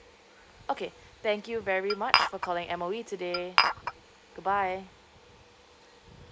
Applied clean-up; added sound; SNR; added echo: none; Glass; -4 dB; none.